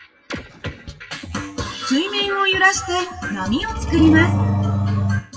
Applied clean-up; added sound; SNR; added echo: classical method WPE with log-MMSE.